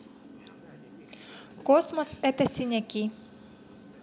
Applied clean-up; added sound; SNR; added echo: none; none; none; none.